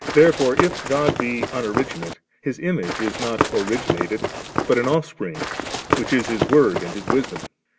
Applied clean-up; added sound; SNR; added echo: none; Run; 3 dB; none.